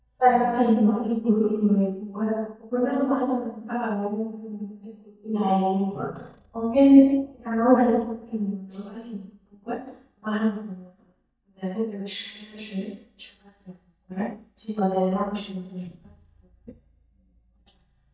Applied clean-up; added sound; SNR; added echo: neural mask model DeepFilterNet 3.